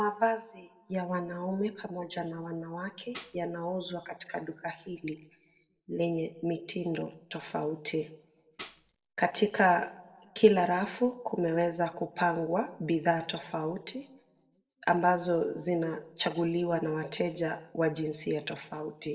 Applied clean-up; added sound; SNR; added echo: neural separator model SepFormer DNS4.